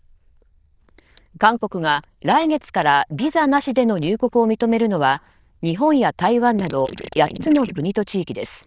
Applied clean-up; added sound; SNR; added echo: neural diffusion model UNIVERSE++.